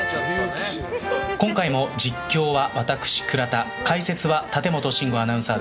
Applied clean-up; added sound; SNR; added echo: none; none; none; none.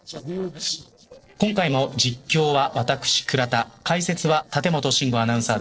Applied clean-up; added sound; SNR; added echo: neural separator model SepFormer DNS4.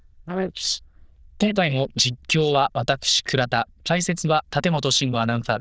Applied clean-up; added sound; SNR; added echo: neural diffusion model UNIVERSE++.